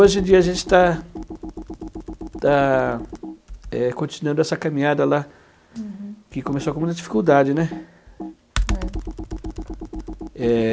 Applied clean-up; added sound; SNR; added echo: none; Computer keyboard; 11 dB; none.